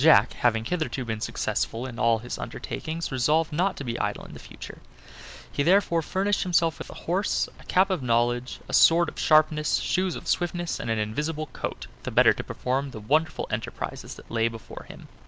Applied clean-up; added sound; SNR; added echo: none; none; none; none.